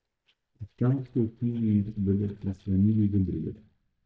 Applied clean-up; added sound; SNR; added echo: neural mask model DeepFilterNet 3.